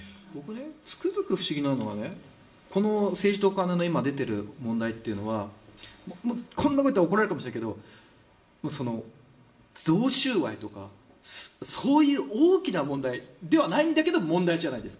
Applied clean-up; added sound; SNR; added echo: none; none; none; reverberation time 0.8 s.